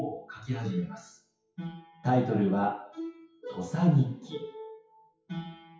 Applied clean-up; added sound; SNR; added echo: classical method WPE with log-MMSE.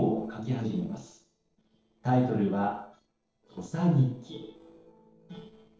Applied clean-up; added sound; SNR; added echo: neural separator model SepFormer DNS4.